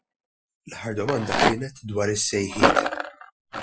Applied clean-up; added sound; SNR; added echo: classical method Wiener filter.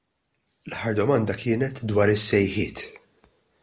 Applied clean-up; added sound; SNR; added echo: none; none; none; none.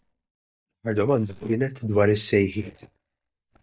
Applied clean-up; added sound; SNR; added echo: neural mask model DeepFilterNet 3.